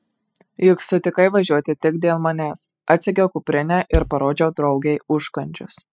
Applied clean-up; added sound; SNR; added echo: classical method spectral subtraction.